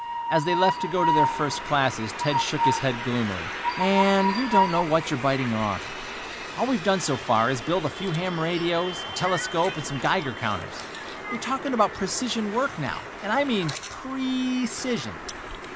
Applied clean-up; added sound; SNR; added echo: none; Train; 4 dB; none.